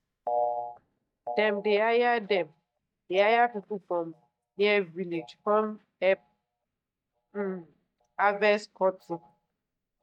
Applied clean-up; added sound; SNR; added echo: neural mask model DeepFilterNet 3.